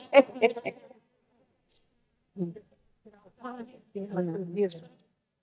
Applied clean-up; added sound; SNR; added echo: neural mask model DeepFilterNet 3.